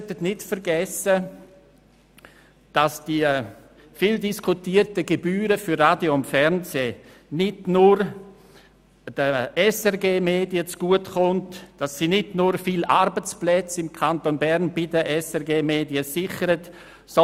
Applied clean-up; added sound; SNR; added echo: none; none; none; none.